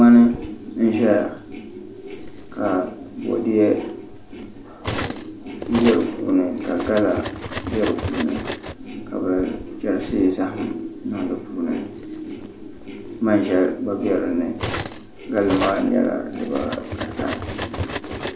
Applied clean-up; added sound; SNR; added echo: none; Cutlery, silverware; 11 dB; reverberation time 0.4 s.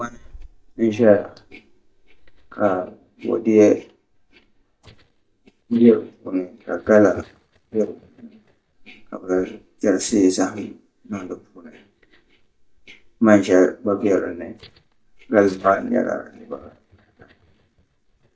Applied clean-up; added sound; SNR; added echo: neural mask model DeepFilterNet 3.